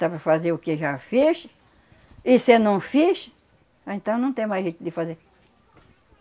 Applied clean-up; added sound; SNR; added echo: none; none; none; none.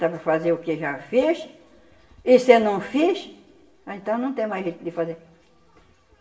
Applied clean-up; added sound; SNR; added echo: none; none; none; reverberation time 0.8 s.